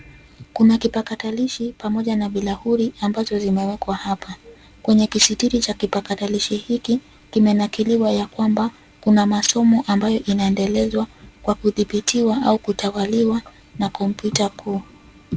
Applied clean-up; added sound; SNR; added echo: none; none; none; none.